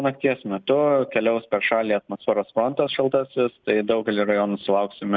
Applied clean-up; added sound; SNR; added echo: none; none; none; none.